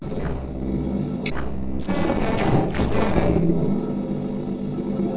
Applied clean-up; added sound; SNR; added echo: neural separator model SepFormer DNS4.